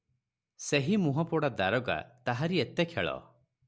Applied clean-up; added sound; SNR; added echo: none; none; none; none.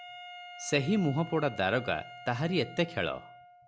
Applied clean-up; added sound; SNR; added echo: none; Wind instrument, woodwind instrument; 16 dB; none.